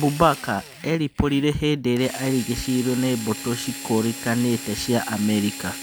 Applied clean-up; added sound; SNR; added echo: none; Drill; 13 dB; none.